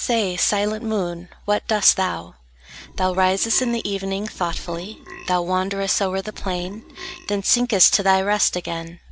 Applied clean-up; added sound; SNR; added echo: none; Burping, eructation; 13 dB; none.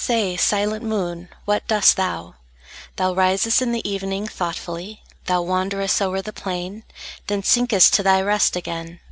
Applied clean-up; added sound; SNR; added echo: none; none; none; none.